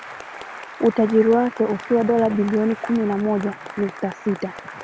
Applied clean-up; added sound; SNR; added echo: none; Applause; 15 dB; none.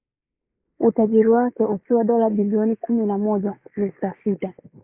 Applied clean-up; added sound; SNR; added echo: neural mask model Resemble Enhance denoiser.